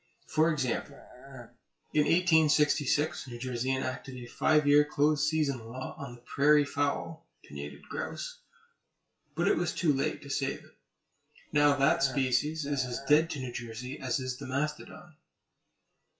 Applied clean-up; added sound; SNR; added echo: classical method WPE with log-MMSE.